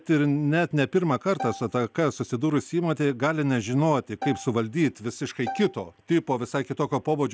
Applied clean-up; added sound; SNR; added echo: none; Bowed string instrument; 13 dB; none.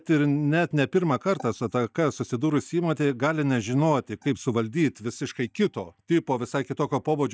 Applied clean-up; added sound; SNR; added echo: neural mask model DeepFilterNet 3.